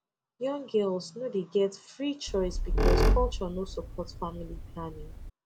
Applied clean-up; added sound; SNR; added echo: none; Squeak; -4 dB; none.